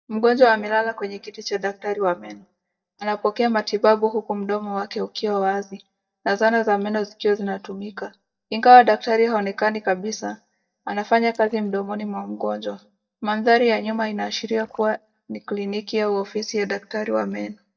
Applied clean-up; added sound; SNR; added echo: neural mask model DeepFilterNet 3.